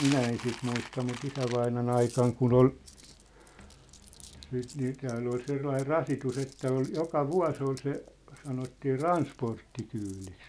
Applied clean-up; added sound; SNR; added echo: none; Coin (dropping); 16 dB; none.